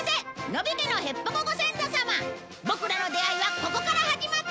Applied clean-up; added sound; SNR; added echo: none; none; none; none.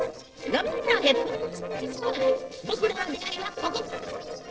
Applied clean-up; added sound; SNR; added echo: neural separator model SepFormer DNS4.